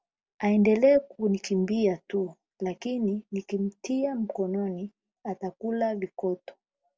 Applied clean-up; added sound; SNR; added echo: none; none; none; none.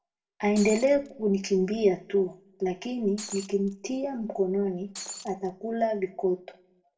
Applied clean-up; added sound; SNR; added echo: none; Shatter; 13 dB; reverberation time 0.4 s.